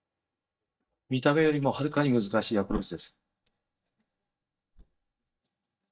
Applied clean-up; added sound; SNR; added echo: neural mask model DeepFilterNet 3.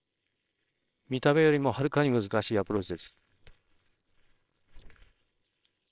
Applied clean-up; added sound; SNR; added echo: neural separator model SepFormer WHAMR!.